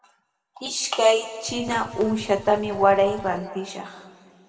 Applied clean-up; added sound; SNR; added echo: none; Gunshot, gunfire; 19 dB; reverberation time 2.0 s.